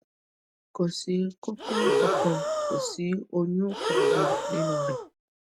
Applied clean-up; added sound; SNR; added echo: none; Breathing; -4 dB; none.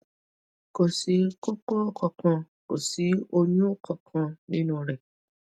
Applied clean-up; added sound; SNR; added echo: none; none; none; none.